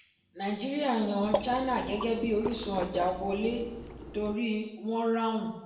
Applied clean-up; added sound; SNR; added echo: none; Water / Liquid; 7 dB; reverberation time 0.8 s.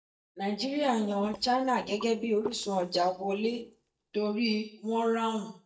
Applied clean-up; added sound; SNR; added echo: neural mask model DeepFilterNet 3.